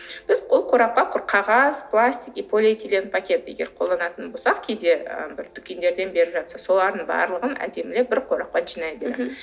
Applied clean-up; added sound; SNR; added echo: none; none; none; none.